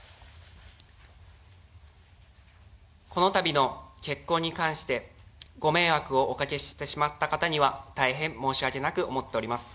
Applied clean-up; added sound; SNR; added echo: none; none; none; none.